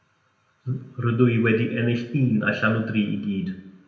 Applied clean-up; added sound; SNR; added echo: none; none; none; reverberation time 0.7 s.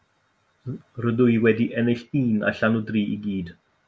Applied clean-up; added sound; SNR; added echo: none; none; none; none.